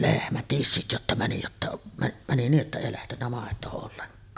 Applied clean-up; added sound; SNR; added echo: none; none; none; none.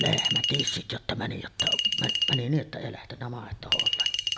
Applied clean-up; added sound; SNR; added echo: none; Chink, clink; -3 dB; none.